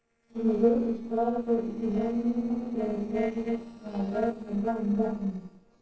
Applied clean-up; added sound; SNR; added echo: neural separator model SepFormer DNS4.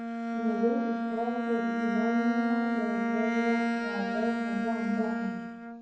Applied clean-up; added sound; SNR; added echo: none; Bowed string instrument; -4 dB; reverberation time 0.9 s.